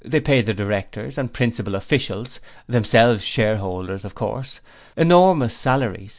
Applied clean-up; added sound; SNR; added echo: none; none; none; none.